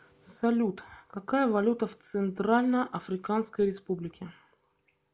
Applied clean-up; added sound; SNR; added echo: none; none; none; none.